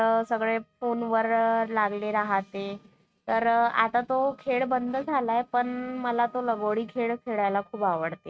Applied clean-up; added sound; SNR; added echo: neural mask model RNNoise.